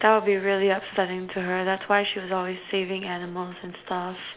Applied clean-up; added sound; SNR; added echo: none; none; none; none.